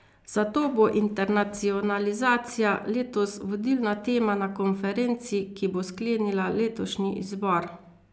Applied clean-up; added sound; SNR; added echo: none; none; none; none.